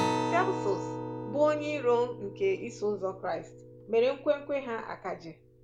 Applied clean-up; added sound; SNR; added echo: none; Acoustic guitar; 6 dB; none.